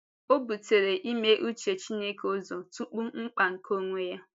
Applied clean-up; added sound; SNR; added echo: none; none; none; none.